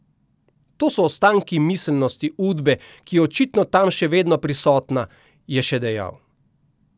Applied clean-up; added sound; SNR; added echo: none; none; none; none.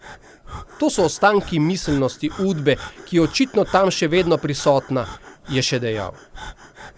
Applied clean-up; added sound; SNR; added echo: none; Breathing; 17 dB; none.